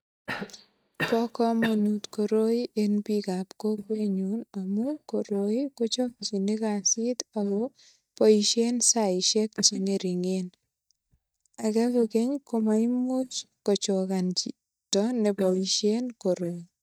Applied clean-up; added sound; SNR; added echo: neural mask model DeepFilterNet 3.